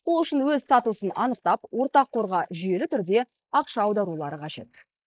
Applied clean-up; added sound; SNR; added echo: neural mask model Resemble Enhance denoiser.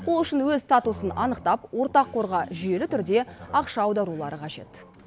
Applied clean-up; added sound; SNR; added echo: none; none; none; none.